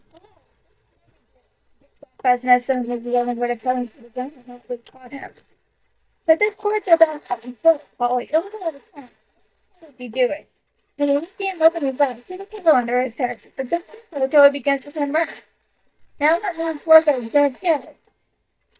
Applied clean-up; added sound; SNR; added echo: neural mask model DeepFilterNet 3.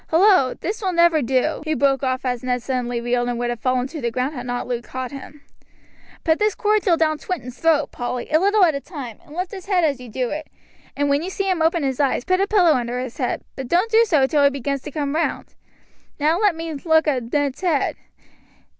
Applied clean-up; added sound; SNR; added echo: none; none; none; none.